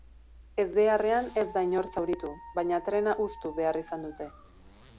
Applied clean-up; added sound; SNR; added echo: none; Dog + Zipper (clothing); 18 dB; none.